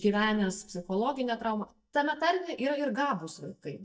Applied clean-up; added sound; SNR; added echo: neural mask model DeepFilterNet 3.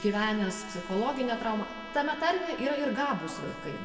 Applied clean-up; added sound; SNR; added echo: none; Trumpet; 13 dB; reverberation time 1.8 s.